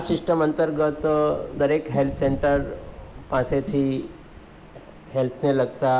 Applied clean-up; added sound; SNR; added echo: none; Snare drum; 19 dB; none.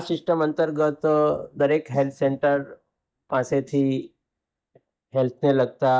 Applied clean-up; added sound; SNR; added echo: neural mask model DeepFilterNet 3.